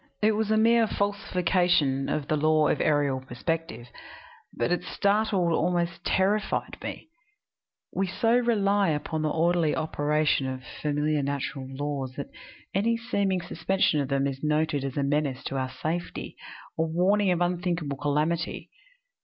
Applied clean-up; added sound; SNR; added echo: none; none; none; none.